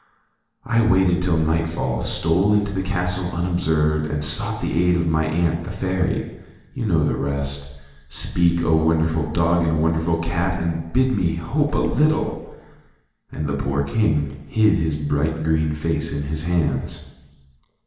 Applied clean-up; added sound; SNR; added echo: none; Slam; 15 dB; reverberation time 1.1 s.